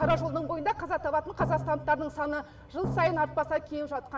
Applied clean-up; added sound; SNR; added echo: none; Drum; 8 dB; reverberation time 1.3 s.